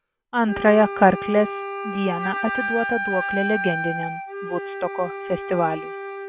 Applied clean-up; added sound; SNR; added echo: none; Wind instrument, woodwind instrument; 6 dB; none.